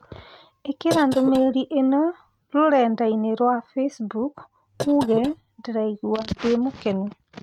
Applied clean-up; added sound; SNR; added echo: neural mask model RNNoise.